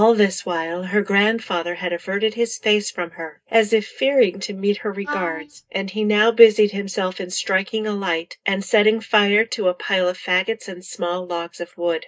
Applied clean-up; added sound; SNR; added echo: neural mask model DeepFilterNet 3.